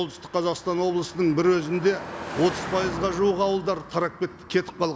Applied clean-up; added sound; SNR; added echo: none; Car passing by; 12 dB; none.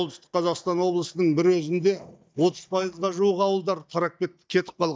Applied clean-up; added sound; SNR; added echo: neural mask model DeepFilterNet 3.